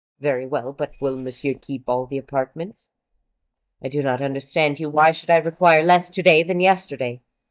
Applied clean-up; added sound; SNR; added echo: neural mask model DeepFilterNet 3.